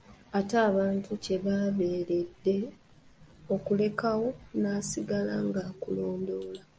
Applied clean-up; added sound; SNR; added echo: none; none; none; none.